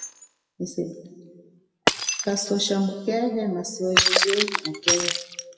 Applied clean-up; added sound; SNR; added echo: classical method WPE with log-MMSE.